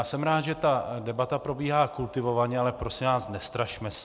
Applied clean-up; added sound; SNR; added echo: none; none; none; none.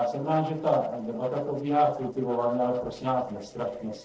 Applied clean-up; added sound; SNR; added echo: neural separator model SepFormer DNS4.